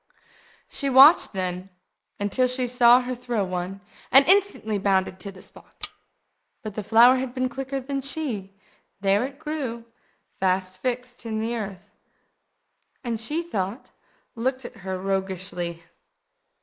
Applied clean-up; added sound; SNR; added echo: neural mask model Resemble Enhance denoiser.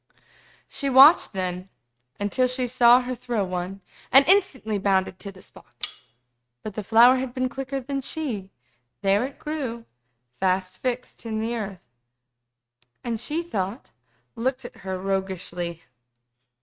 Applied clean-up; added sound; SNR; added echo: neural mask model RNNoise.